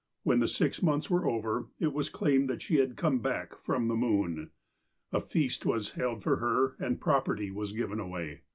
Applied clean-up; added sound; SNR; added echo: none; none; none; none.